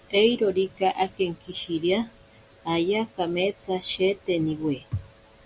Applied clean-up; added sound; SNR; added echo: none; none; none; none.